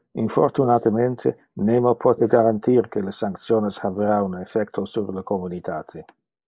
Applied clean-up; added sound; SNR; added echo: neural mask model Resemble Enhance denoiser.